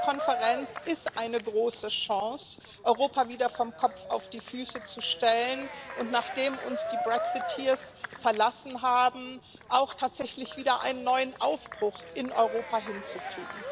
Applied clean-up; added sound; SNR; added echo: none; Cheering; 10 dB; none.